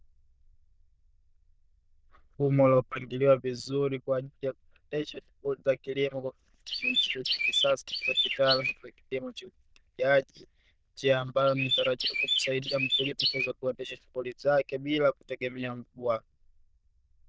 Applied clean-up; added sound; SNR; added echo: neural diffusion model UNIVERSE++.